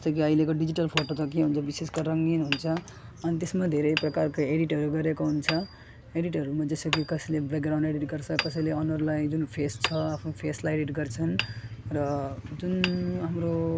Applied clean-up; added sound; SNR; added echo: none; Hammer; 12 dB; none.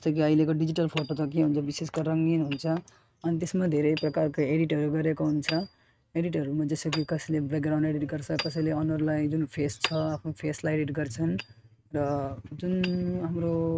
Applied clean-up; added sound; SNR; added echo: neural mask model RNNoise.